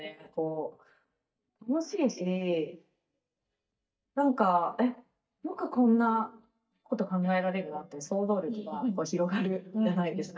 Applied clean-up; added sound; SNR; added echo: neural mask model DeepFilterNet 3.